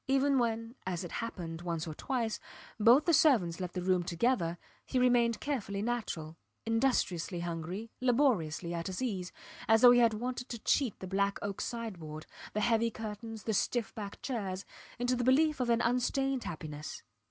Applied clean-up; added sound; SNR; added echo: none; none; none; none.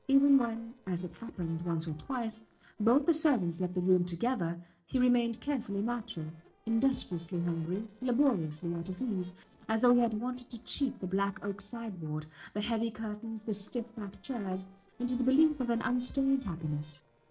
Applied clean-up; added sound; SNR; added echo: neural separator model SepFormer DNS4.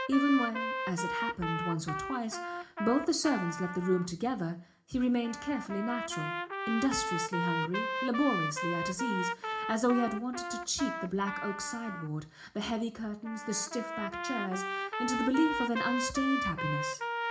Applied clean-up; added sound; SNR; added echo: none; Trumpet; 4 dB; reverberation time 0.4 s.